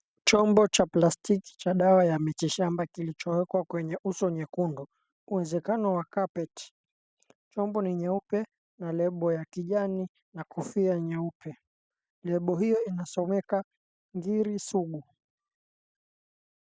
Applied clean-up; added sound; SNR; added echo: none; none; none; none.